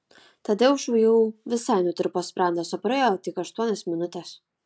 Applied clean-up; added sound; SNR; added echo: none; none; none; none.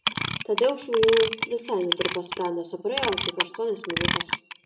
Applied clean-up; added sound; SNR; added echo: none; Clock; 0 dB; reverberation time 0.6 s.